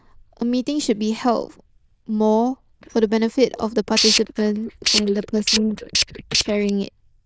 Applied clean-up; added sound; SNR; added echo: neural diffusion model UNIVERSE++.